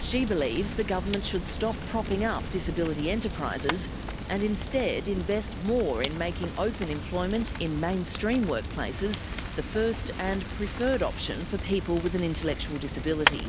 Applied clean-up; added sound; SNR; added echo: none; Fire; 4 dB; none.